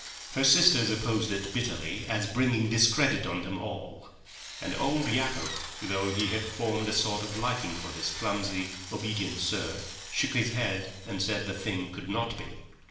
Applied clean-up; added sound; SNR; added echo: none; Drill; 12 dB; reverberation time 0.8 s.